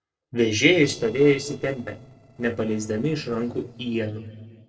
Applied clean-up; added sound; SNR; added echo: neural separator model SepFormer DNS4.